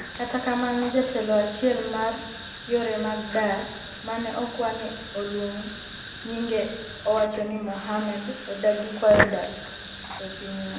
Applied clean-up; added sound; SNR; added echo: none; Fire; 4 dB; reverberation time 0.9 s.